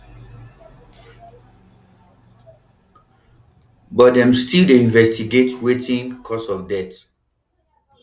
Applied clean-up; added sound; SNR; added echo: none; none; none; none.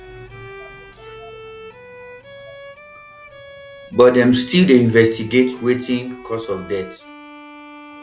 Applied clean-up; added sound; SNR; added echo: none; Bowed string instrument; 19 dB; none.